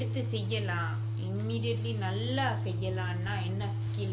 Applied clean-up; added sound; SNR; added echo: none; Organ; -4 dB; none.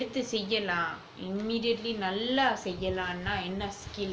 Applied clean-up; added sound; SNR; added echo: none; none; none; none.